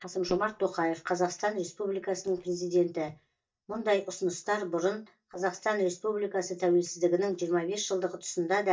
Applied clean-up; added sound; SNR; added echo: neural mask model DeepFilterNet 3.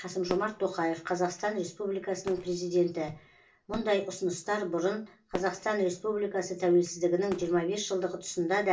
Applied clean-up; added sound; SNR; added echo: none; Fireworks; 19 dB; reverberation time 0.2 s.